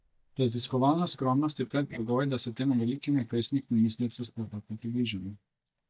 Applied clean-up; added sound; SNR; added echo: neural mask model DeepFilterNet 3.